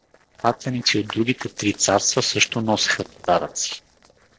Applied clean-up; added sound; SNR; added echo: neural separator model SepFormer DNS4.